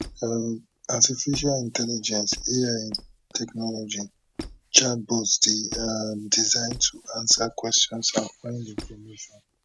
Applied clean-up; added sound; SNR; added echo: none; Squeak; 16 dB; none.